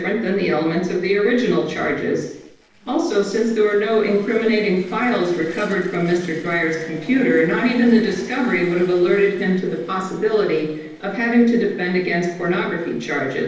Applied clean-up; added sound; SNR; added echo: neural separator model SepFormer DNS4.